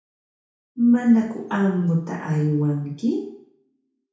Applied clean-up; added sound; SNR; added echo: none; none; none; reverberation time 0.6 s.